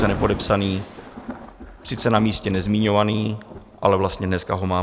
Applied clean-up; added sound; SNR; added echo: none; Thunder; 13 dB; none.